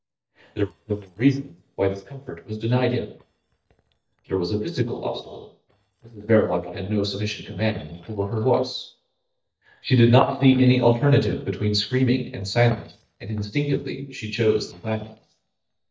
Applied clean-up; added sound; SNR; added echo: neural mask model DeepFilterNet 3.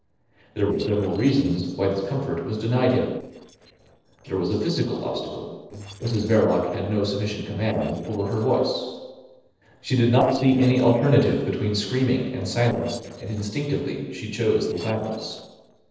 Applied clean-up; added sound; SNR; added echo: neural separator model SepFormer DNS4.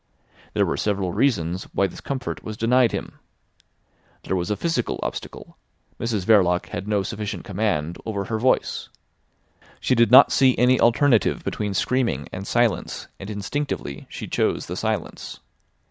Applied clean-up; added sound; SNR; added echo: none; none; none; none.